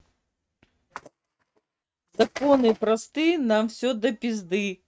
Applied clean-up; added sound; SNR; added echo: neural mask model RNNoise.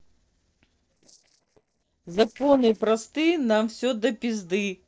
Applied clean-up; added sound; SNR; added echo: neural separator model SepFormer DNS4.